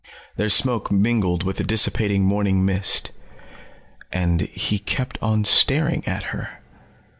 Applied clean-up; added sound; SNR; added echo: none; none; none; none.